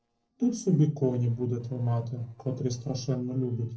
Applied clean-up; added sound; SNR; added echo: neural separator model SepFormer DNS4.